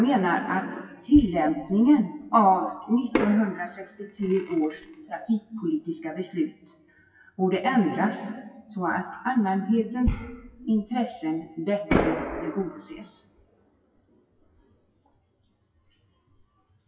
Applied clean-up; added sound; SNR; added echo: classical method WPE with log-MMSE.